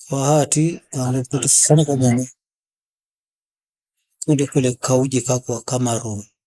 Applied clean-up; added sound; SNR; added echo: neural mask model Resemble Enhance denoiser.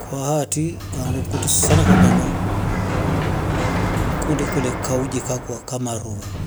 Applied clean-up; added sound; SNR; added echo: none; Sliding door; -4 dB; none.